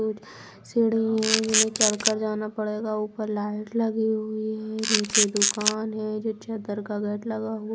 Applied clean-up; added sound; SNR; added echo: none; Camera; -3 dB; none.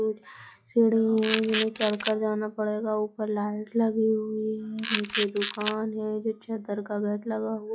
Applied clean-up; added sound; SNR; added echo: classical method log-MMSE.